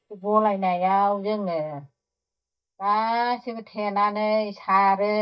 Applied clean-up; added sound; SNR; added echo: neural mask model DeepFilterNet 3.